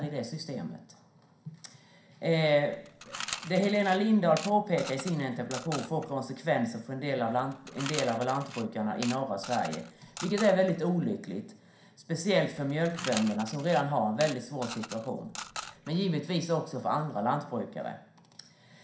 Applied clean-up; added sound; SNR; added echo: none; Coin (dropping) / Mechanisms; 12 dB; reverberation time 0.5 s.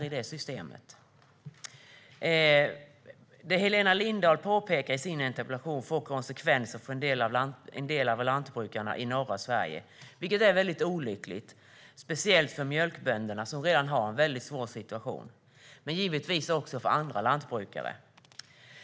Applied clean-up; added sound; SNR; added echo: none; none; none; none.